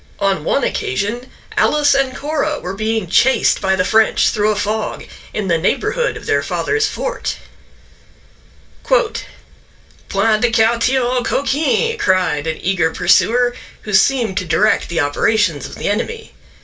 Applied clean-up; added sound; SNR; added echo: none; none; none; reverberation time 0.2 s.